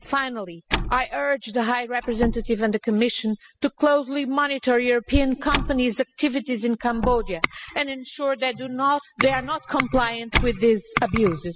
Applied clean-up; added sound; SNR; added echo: classical method spectral subtraction.